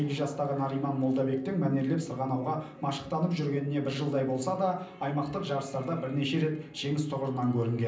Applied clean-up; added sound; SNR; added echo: none; none; none; reverberation time 0.6 s.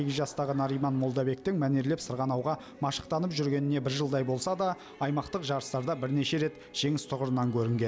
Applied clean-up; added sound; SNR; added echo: none; none; none; none.